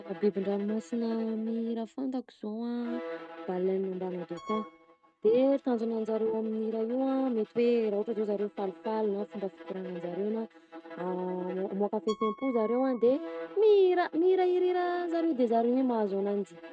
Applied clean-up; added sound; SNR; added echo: neural mask model RNNoise.